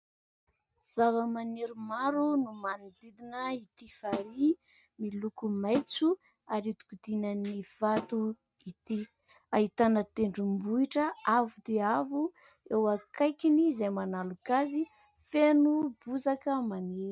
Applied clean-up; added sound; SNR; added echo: neural mask model RNNoise.